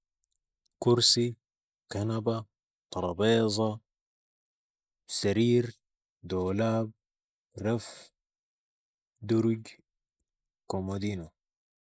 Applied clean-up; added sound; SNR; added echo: neural mask model Resemble Enhance denoiser.